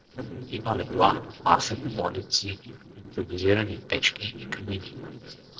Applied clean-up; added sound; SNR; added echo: neural separator model SepFormer DNS4.